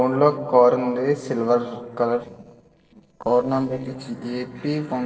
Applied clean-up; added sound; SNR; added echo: neural separator model SepFormer DNS4.